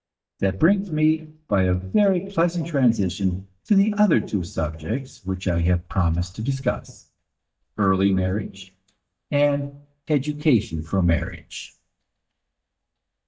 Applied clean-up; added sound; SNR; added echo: neural mask model DeepFilterNet 3.